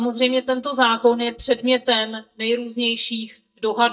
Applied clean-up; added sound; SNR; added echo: neural mask model DeepFilterNet 3.